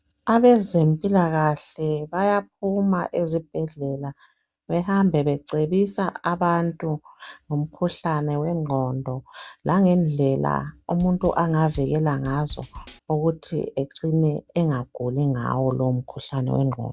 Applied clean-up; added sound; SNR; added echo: none; Drum kit; 17 dB; none.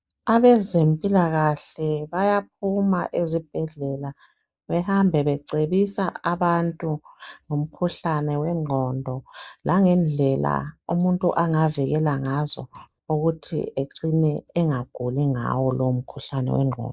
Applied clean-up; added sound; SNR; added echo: neural mask model Resemble Enhance denoiser.